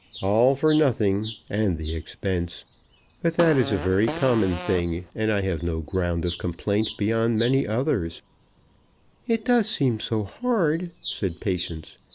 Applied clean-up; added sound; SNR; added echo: none; Bird vocalization, bird call, bird song + Fart; 9 dB; none.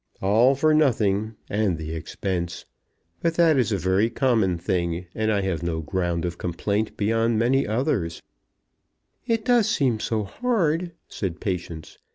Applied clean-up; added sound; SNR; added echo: none; none; none; none.